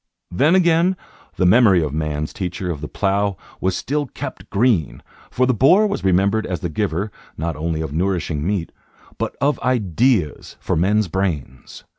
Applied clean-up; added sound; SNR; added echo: none; none; none; none.